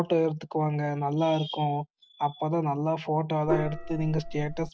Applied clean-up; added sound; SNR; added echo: none; Gong; 5 dB; none.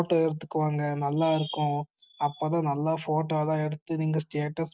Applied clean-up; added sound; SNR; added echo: none; none; none; none.